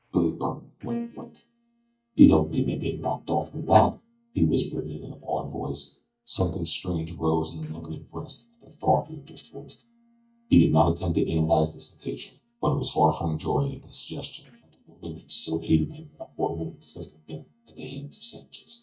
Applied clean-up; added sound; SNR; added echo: neural mask model DeepFilterNet 3.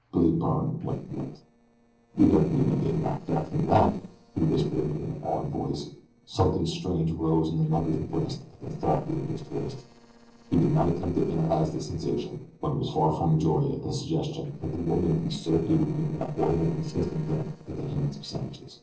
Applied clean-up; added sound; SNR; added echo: neural separator model SepFormer DNS4.